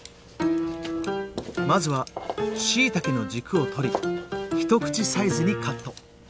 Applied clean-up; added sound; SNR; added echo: none; none; none; none.